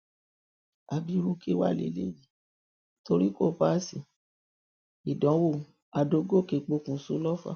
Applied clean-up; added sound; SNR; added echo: none; none; none; none.